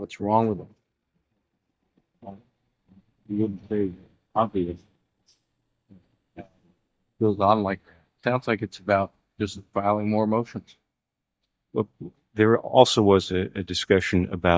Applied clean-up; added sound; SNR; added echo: neural mask model DeepFilterNet 3.